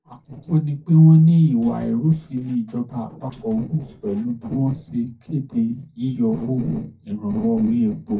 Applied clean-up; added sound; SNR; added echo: neural separator model SepFormer DNS4.